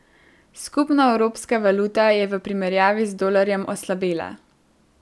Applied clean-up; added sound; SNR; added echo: none; none; none; none.